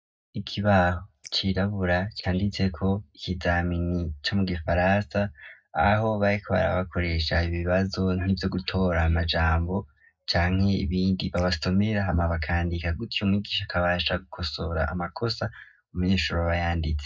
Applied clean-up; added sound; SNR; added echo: neural mask model DeepFilterNet 3.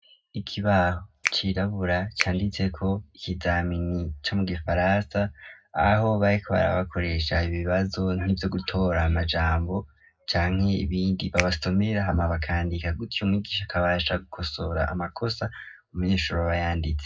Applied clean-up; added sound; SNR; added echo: none; Finger snapping; 6 dB; reverberation time 0.3 s.